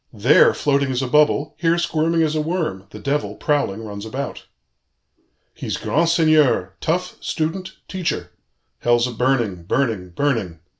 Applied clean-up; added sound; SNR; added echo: none; none; none; none.